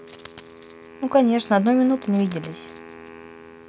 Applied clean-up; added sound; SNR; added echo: none; Coin (dropping) + Wind instrument, woodwind instrument; 18 dB; none.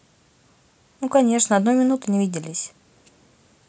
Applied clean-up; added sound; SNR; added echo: none; none; none; none.